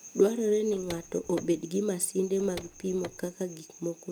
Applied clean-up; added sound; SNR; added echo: none; Car; 17 dB; none.